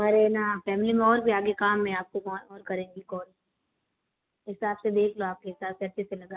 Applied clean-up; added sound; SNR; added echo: none; none; none; none.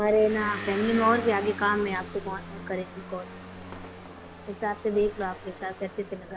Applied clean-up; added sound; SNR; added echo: none; Motor vehicle (road) / Engine; 11 dB; none.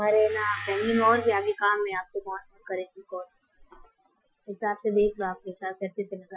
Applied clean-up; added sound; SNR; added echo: classical method Wiener filter.